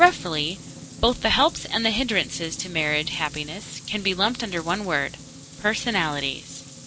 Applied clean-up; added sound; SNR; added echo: none; Drum + Bathtub (filling or washing); 16 dB; none.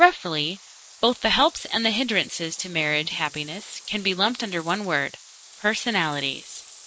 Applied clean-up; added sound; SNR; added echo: neural mask model Resemble Enhance denoiser.